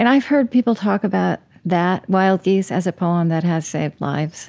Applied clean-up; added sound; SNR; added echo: none; none; none; none.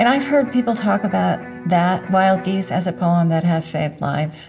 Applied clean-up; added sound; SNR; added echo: none; Electric guitar; 18 dB; reverberation time 0.7 s.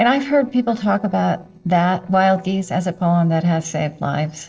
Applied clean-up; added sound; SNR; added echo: neural separator model SepFormer DNS4.